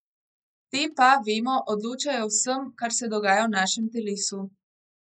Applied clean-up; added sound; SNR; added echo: neural mask model Resemble Enhance denoiser.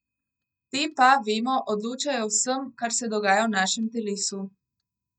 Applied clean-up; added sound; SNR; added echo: neural mask model DeepFilterNet 3.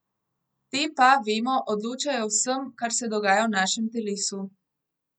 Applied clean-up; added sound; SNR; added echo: none; none; none; none.